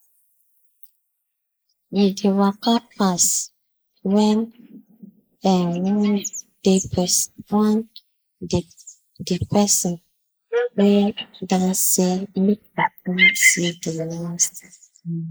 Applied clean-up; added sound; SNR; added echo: neural mask model Resemble Enhance denoiser.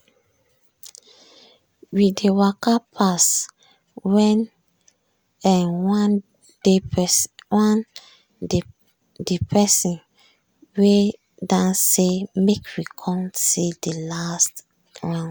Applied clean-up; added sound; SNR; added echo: none; none; none; none.